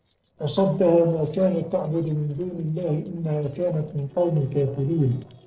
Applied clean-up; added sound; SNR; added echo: neural separator model SepFormer DNS4.